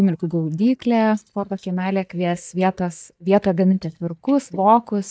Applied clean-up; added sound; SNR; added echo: neural mask model DeepFilterNet 3.